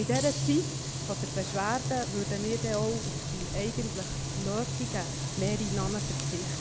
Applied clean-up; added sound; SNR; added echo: none; Frying (food); 0 dB; none.